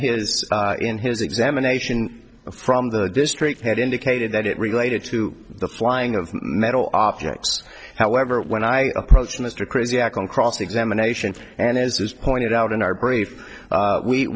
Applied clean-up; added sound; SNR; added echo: neural separator model SepFormer DNS4.